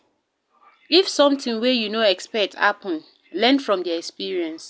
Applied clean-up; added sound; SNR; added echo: none; none; none; none.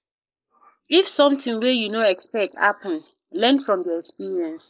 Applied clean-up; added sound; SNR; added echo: neural mask model Resemble Enhance denoiser.